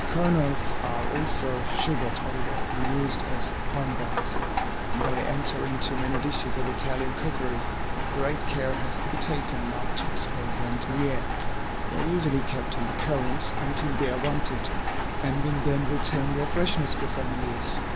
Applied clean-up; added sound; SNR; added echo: none; Rain; -3 dB; none.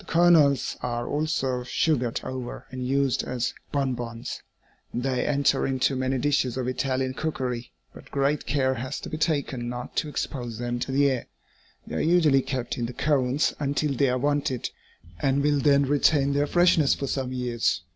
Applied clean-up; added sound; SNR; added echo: none; none; none; none.